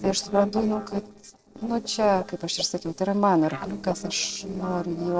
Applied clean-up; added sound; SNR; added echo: neural separator model SepFormer DNS4.